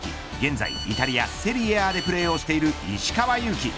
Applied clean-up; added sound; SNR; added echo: none; Telephone; 12 dB; none.